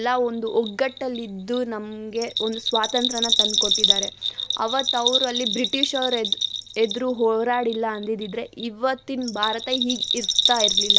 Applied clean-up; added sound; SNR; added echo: none; Bell; 0 dB; none.